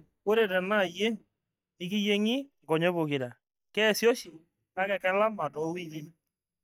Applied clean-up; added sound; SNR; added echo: neural mask model DeepFilterNet 3.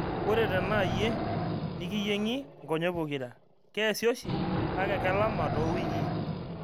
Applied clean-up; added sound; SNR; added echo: none; Wild animals; 1 dB; none.